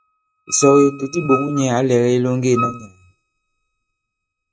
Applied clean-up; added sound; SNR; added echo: neural mask model RNNoise.